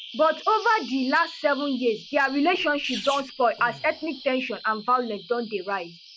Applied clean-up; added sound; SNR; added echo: none; Bird vocalization, bird call, bird song + Sneeze; 16 dB; none.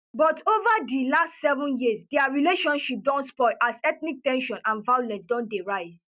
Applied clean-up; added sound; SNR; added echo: none; none; none; none.